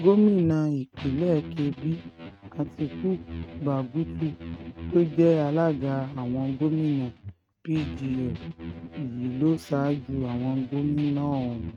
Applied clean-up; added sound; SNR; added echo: neural mask model RNNoise.